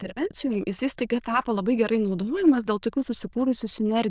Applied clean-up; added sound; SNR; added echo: neural diffusion model UNIVERSE++.